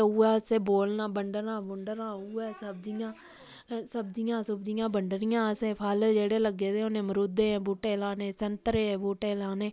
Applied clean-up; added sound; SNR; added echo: none; none; none; none.